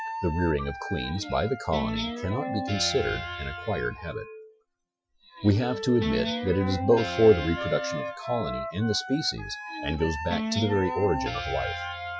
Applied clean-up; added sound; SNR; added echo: classical method Wiener filter.